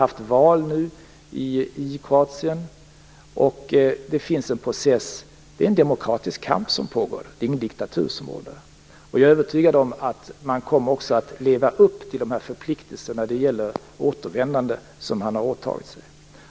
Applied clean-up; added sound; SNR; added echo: none; none; none; none.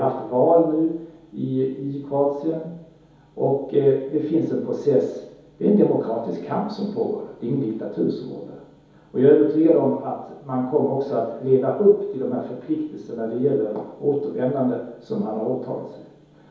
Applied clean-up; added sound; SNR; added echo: none; none; none; reverberation time 2.2 s.